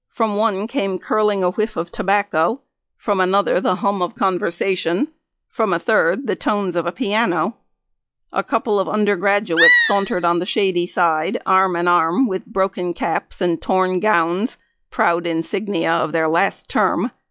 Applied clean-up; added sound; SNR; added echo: classical method log-MMSE.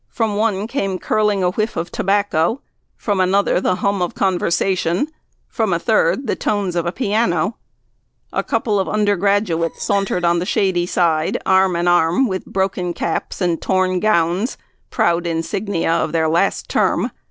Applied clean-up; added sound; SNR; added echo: neural separator model SepFormer DNS4.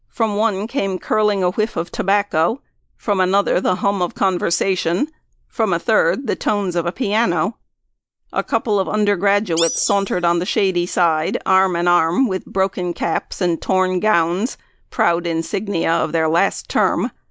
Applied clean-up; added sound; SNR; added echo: neural mask model Resemble Enhance denoiser.